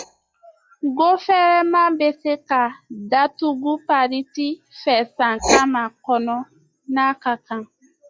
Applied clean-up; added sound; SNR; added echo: classical method log-MMSE.